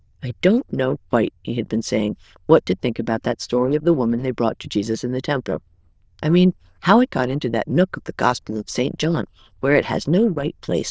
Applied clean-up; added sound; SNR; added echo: neural diffusion model UNIVERSE++.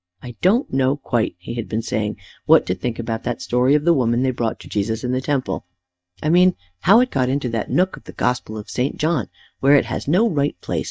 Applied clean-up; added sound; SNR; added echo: neural mask model DeepFilterNet 3.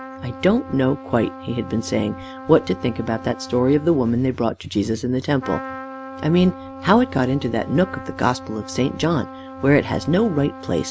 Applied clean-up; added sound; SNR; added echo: none; Trumpet; 15 dB; none.